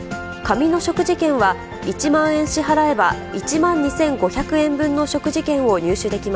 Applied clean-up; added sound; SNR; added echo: none; none; none; none.